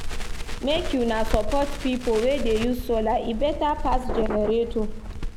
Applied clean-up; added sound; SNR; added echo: none; Crackle; 3 dB; none.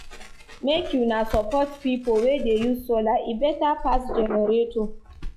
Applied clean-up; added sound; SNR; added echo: classical method log-MMSE.